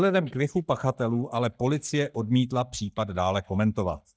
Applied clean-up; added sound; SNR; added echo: neural mask model DeepFilterNet 3.